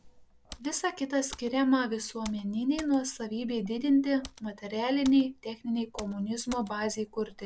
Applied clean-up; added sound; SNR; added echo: none; Computer keyboard; 20 dB; none.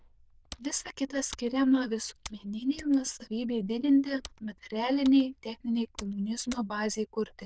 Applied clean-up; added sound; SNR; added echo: neural diffusion model UNIVERSE++.